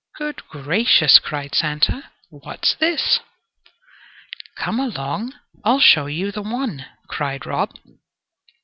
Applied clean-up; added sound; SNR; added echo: none; none; none; none.